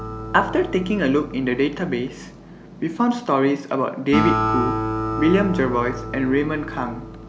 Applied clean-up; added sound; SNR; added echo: none; Acoustic guitar; 6 dB; none.